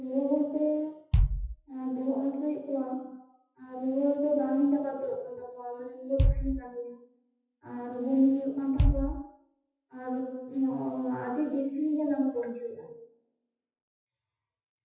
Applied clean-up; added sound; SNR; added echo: classical method WPE with log-MMSE.